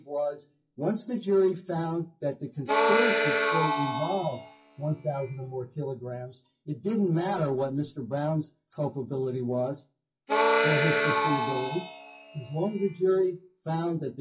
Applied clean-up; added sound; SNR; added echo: classical method WPE with log-MMSE.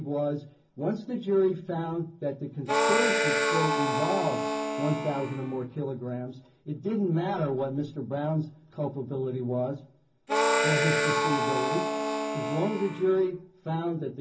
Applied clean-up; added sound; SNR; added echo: none; Harmonica; -2 dB; reverberation time 0.4 s.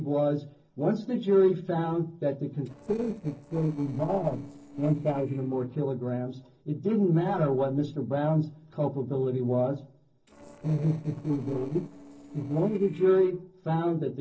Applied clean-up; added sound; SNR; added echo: neural separator model SepFormer DNS4.